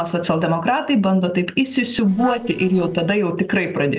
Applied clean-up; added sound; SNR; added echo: neural separator model SepFormer DNS4.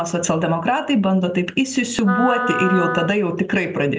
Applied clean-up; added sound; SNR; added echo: none; Wind instrument, woodwind instrument; 6 dB; none.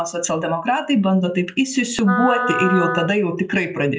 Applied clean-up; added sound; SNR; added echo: classical method log-MMSE.